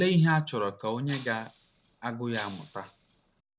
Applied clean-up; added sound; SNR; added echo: none; Shatter; 13 dB; none.